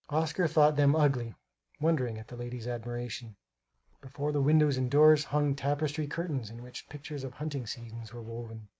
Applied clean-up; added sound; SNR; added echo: none; none; none; none.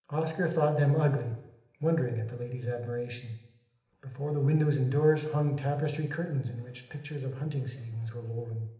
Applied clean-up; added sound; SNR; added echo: none; none; none; reverberation time 0.8 s.